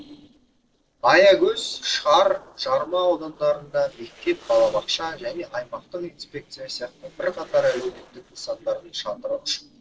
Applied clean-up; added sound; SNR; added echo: neural separator model SepFormer DNS4.